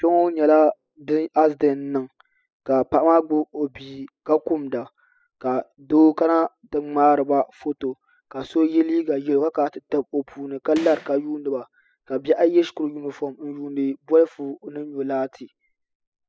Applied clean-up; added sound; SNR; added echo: classical method spectral subtraction.